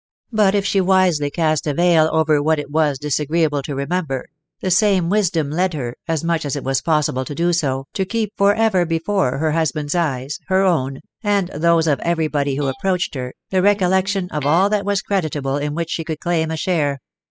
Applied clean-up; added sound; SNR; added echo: classical method spectral subtraction.